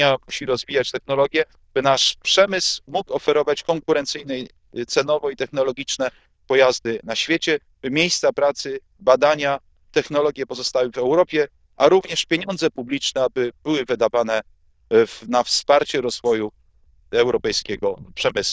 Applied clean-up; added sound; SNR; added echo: neural diffusion model UNIVERSE++.